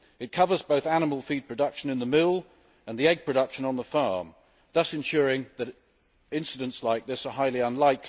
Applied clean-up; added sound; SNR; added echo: none; none; none; none.